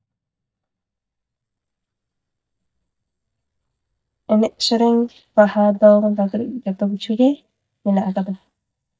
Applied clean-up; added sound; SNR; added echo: neural mask model DeepFilterNet 3.